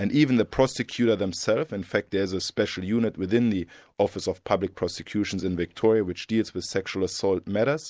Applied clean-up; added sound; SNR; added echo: none; none; none; none.